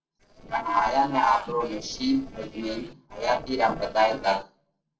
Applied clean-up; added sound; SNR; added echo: neural separator model SepFormer DNS4.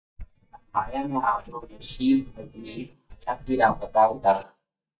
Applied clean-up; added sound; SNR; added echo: neural mask model DeepFilterNet 3.